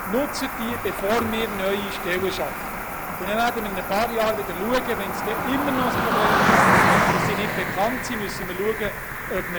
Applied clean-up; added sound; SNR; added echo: none; Cricket; -2 dB; none.